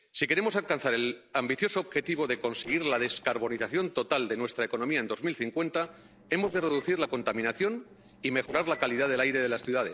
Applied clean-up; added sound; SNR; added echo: neural separator model SepFormer DNS4.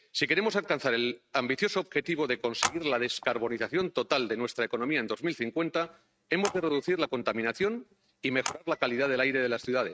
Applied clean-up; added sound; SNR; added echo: neural mask model RNNoise.